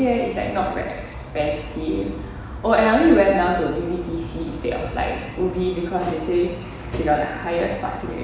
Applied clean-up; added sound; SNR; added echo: none; none; none; reverberation time 1.1 s.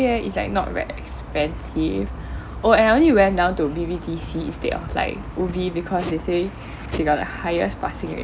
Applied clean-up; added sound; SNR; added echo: none; none; none; none.